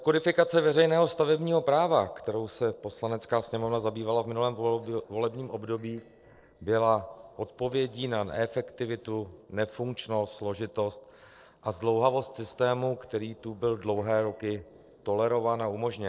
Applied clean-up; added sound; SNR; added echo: neural separator model SepFormer DNS4.